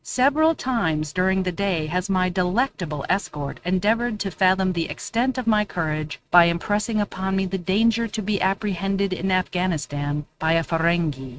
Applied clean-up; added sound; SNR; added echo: neural mask model RNNoise.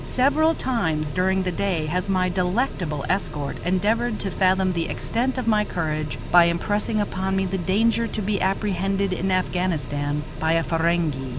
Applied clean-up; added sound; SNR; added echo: none; Mechanical fan; 8 dB; none.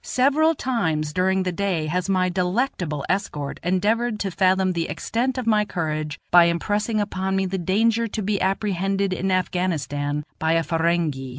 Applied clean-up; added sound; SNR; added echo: none; none; none; none.